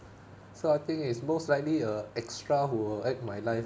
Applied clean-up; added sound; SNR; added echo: none; none; none; none.